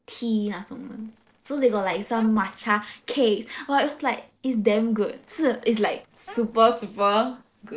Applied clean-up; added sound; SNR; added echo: neural separator model SepFormer DNS4.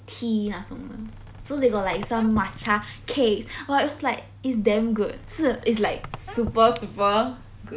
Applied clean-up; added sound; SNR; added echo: none; Squeak; 16 dB; none.